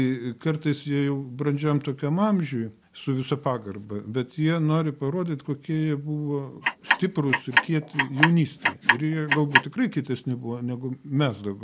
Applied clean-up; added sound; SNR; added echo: none; Clock; -1 dB; none.